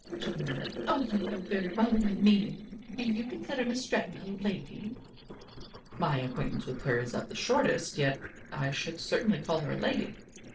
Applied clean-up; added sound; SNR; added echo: neural separator model SepFormer DNS4.